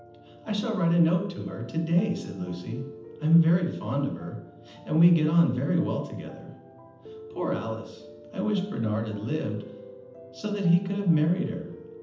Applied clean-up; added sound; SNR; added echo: none; Piano; 18 dB; reverberation time 0.8 s.